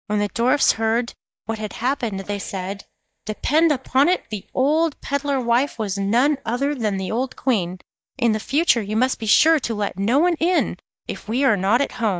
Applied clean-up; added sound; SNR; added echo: neural mask model DeepFilterNet 3.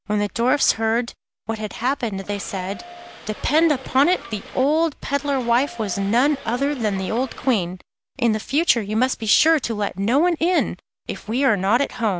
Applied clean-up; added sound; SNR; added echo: none; Subway, metro, underground / Doorbell; 17 dB; none.